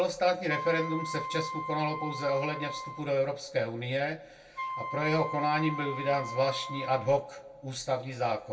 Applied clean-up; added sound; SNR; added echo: none; Wind instrument, woodwind instrument; 8 dB; reverberation time 0.2 s.